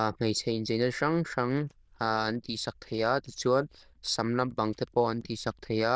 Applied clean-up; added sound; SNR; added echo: neural diffusion model UNIVERSE++.